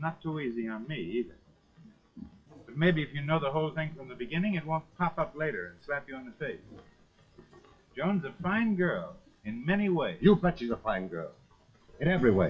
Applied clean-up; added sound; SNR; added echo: classical method WPE with log-MMSE.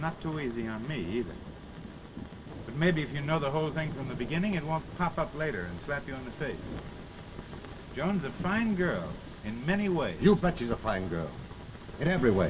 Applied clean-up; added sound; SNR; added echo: none; Thunder; 13 dB; reverberation time 1.5 s.